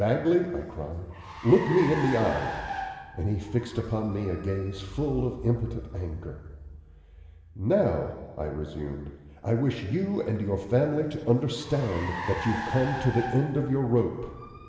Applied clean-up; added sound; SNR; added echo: none; Car; 12 dB; reverberation time 2.1 s.